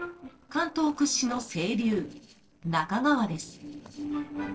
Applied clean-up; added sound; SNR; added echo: neural separator model SepFormer DNS4.